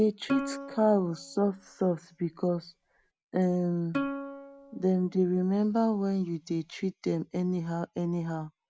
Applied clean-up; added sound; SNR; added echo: none; Plucked string instrument; 11 dB; none.